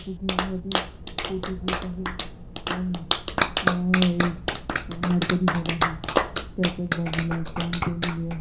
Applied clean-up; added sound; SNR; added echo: none; Clapping; -1 dB; reverberation time 0.4 s.